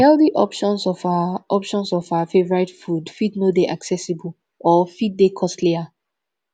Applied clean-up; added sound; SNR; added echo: none; none; none; none.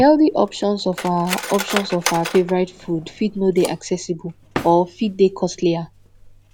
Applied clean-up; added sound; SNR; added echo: none; Cutlery, silverware; 12 dB; none.